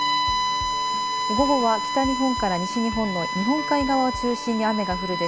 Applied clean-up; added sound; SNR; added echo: none; Bowed string instrument; 2 dB; none.